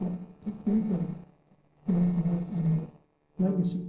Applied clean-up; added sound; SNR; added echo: neural separator model SepFormer DNS4.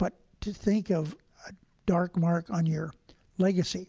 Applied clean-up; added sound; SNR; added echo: none; none; none; none.